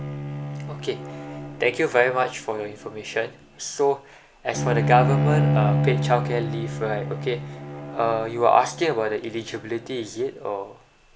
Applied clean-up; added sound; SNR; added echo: none; Bowed string instrument; 3 dB; none.